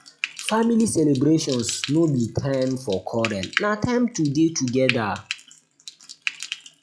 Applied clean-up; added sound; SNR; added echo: classical method log-MMSE.